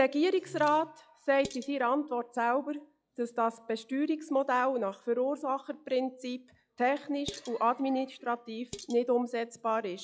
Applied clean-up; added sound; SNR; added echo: classical method log-MMSE.